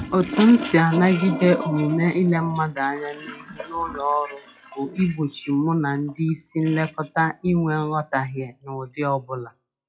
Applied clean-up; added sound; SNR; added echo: classical method WPE with log-MMSE.